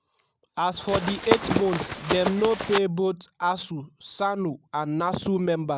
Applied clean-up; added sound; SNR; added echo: none; Run; 1 dB; none.